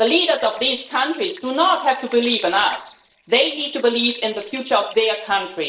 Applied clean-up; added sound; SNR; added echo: neural separator model SepFormer DNS4.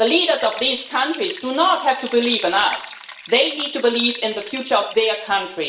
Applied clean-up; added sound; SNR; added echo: none; Liquid; 18 dB; reverberation time 0.7 s.